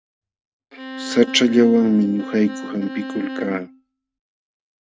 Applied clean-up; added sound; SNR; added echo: neural mask model RNNoise.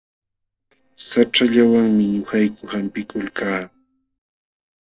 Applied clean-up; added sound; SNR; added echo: neural separator model SepFormer DNS4.